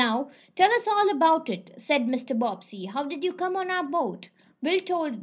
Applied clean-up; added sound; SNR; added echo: none; none; none; reverberation time 0.5 s.